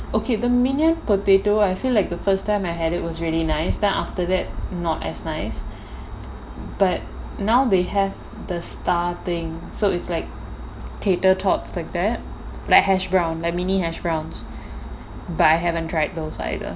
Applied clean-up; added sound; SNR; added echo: none; none; none; none.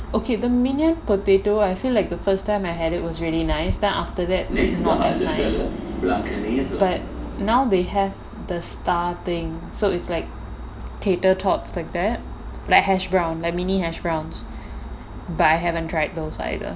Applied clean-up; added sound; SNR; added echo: none; Train; 1 dB; none.